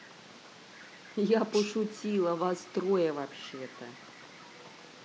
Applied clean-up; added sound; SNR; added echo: none; none; none; none.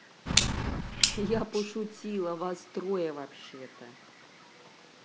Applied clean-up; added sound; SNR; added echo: none; Clock; -5 dB; none.